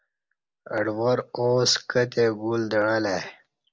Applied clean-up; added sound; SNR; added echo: none; none; none; none.